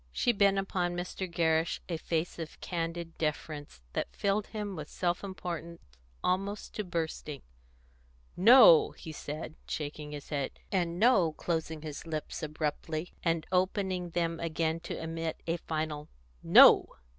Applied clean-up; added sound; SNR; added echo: none; none; none; none.